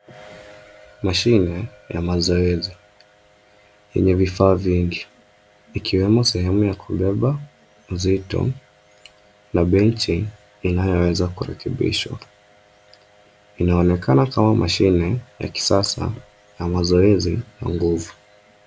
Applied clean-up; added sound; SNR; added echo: none; none; none; none.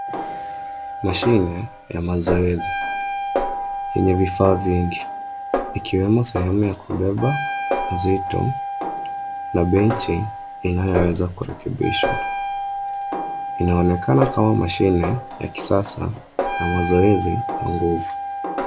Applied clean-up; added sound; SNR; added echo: none; Snare drum + Wind instrument, woodwind instrument; 5 dB; none.